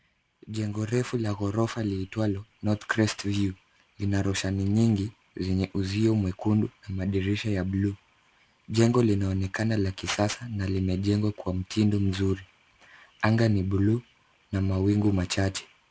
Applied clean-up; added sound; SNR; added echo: none; none; none; none.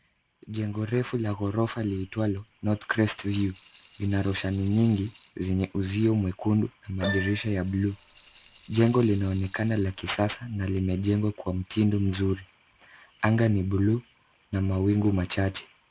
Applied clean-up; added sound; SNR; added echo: none; Rattle (instrument) + Keyboard (musical); 13 dB; none.